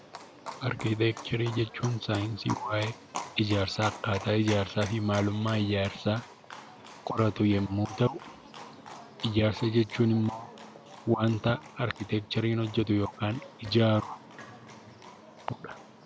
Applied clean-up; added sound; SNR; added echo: none; Livestock, farm animals, working animals; 15 dB; none.